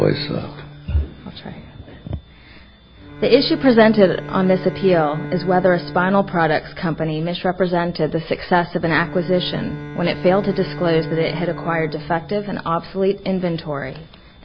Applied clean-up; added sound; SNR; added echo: none; Bowed string instrument; 14 dB; none.